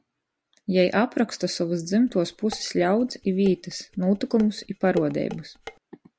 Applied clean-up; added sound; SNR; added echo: none; Dishes, pots, and pans; 17 dB; none.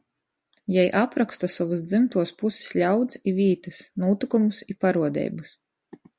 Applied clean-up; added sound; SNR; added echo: none; none; none; none.